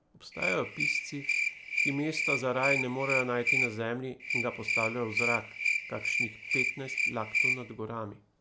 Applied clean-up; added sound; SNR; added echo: none; Cricket; -3 dB; none.